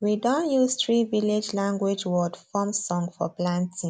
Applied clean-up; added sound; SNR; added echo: none; none; none; none.